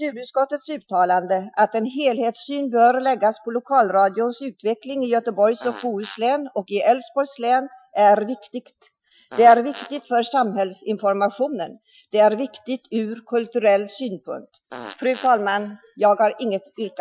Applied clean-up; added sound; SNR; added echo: classical method Wiener filter.